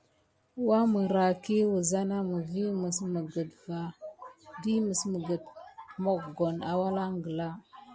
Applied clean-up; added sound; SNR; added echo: none; none; none; none.